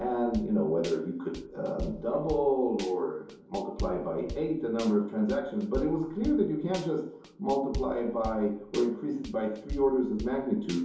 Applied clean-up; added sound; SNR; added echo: none; Drum / Drum kit; 13 dB; reverberation time 2.8 s.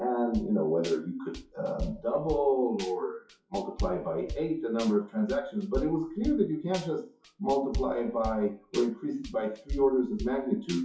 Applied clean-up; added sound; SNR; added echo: classical method WPE with log-MMSE.